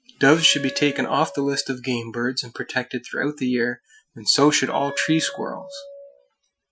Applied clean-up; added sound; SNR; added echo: classical method Wiener filter.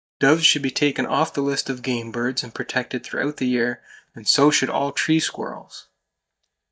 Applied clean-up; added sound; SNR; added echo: neural mask model DeepFilterNet 3.